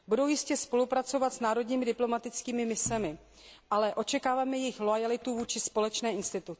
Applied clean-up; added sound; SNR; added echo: none; none; none; none.